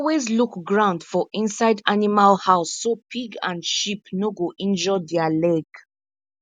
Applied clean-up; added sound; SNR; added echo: none; none; none; none.